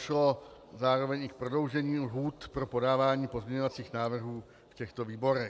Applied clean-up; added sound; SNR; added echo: none; none; none; none.